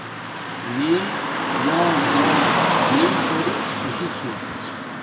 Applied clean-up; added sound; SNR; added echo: none; Car passing by / Traffic noise, roadway noise; -4 dB; reverberation time 0.2 s.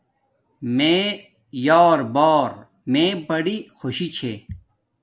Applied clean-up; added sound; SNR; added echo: none; none; none; none.